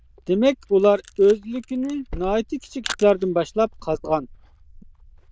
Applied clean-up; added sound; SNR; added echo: neural diffusion model UNIVERSE++.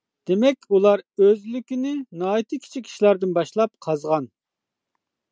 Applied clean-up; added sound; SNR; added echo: none; none; none; none.